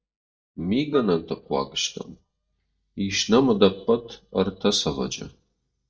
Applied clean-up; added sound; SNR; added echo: neural mask model DeepFilterNet 3.